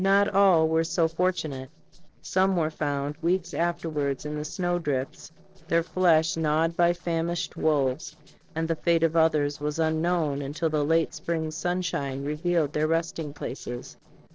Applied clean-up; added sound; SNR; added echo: neural separator model SepFormer DNS4.